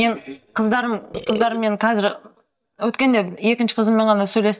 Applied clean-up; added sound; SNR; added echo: neural mask model DeepFilterNet 3.